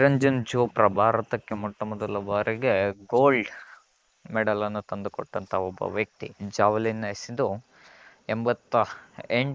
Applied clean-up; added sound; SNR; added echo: neural mask model Resemble Enhance denoiser.